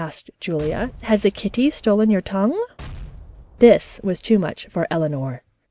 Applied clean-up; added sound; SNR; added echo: none; Explosion; 19 dB; none.